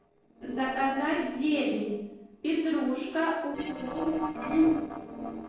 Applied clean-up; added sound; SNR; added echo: neural separator model SepFormer DNS4.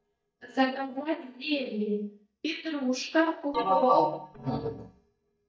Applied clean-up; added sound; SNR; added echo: neural mask model DeepFilterNet 3.